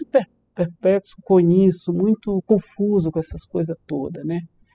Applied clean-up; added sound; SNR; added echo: classical method spectral subtraction.